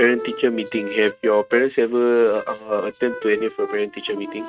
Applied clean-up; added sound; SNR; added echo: neural mask model RNNoise.